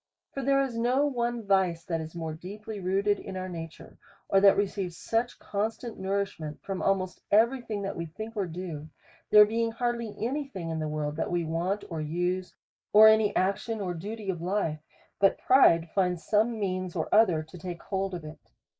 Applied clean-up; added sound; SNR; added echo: neural mask model Resemble Enhance denoiser.